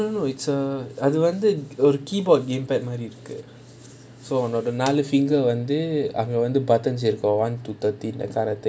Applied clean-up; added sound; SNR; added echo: none; none; none; none.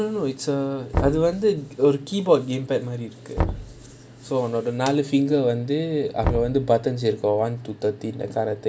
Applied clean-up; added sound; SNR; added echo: none; Knock; 9 dB; none.